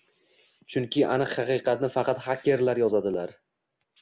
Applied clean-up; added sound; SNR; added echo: none; none; none; none.